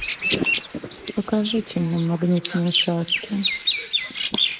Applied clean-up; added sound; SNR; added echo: neural mask model Resemble Enhance denoiser.